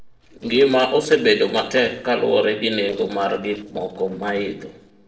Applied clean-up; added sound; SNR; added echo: neural separator model SepFormer DNS4.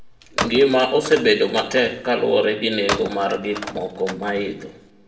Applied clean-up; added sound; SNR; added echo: none; Telephone; 11 dB; reverberation time 0.6 s.